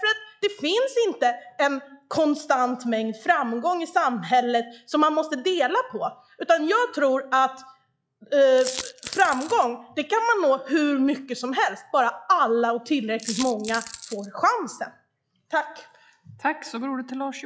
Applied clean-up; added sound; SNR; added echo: classical method log-MMSE.